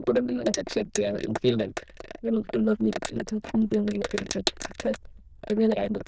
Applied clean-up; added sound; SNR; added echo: neural diffusion model UNIVERSE++.